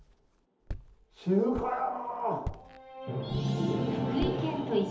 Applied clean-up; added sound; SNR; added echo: none; Walk, footsteps; 13 dB; reverberation time 0.8 s.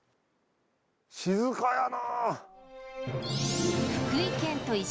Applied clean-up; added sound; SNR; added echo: none; none; none; none.